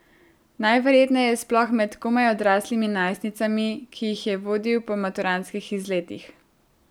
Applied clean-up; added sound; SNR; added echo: none; none; none; none.